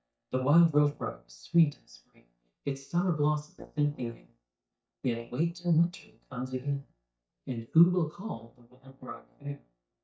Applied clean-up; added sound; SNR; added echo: neural mask model DeepFilterNet 3.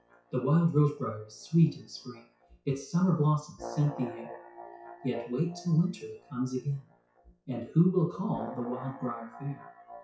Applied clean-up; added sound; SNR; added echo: classical method WPE with log-MMSE.